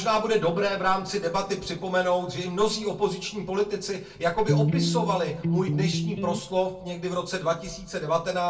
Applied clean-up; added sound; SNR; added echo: none; Electric guitar; -1 dB; reverberation time 0.2 s.